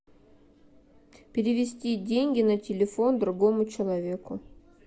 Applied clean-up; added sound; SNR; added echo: none; none; none; none.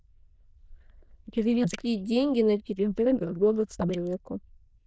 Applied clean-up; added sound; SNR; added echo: neural diffusion model UNIVERSE++.